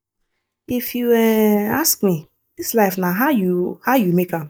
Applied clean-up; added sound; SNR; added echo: neural mask model DeepFilterNet 3.